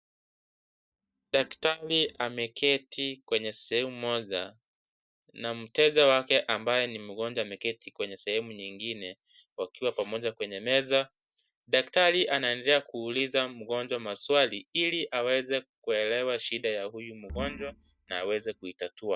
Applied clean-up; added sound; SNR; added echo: neural mask model DeepFilterNet 3.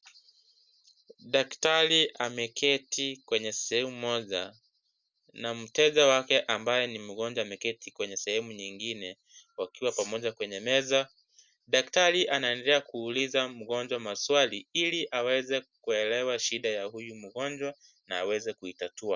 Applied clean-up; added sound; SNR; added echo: none; none; none; none.